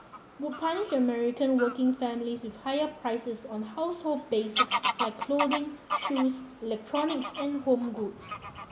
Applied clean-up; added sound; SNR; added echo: none; Bird vocalization, bird call, bird song / Fowl; 6 dB; none.